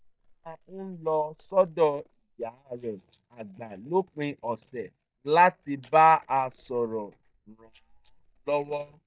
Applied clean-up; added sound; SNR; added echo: neural mask model DeepFilterNet 3.